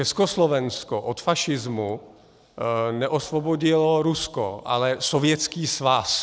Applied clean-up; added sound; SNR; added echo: none; none; none; none.